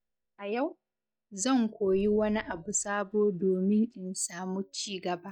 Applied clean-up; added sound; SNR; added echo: neural mask model DeepFilterNet 3.